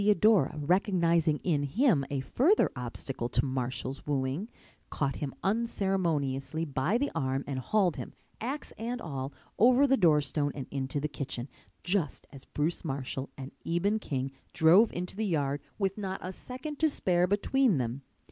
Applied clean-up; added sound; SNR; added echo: none; none; none; none.